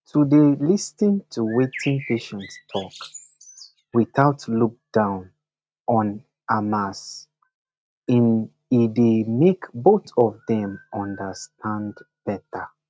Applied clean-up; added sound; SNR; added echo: neural mask model RNNoise.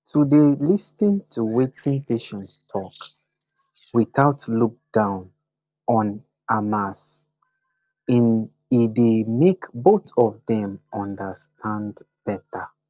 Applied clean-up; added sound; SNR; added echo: neural separator model SepFormer DNS4.